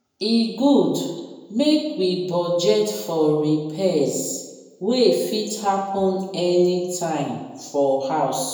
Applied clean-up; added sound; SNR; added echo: none; none; none; reverberation time 1.0 s.